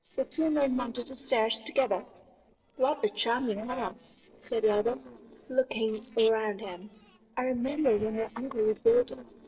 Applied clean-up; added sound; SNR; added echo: neural separator model SepFormer DNS4.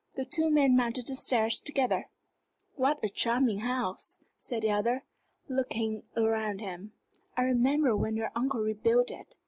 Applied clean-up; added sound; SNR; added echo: none; none; none; none.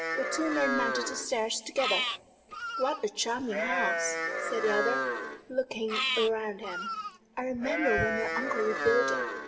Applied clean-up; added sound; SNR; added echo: none; Livestock, farm animals, working animals; 0 dB; reverberation time 1.5 s.